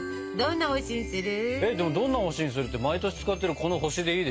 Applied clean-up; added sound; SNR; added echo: none; Guitar; 14 dB; none.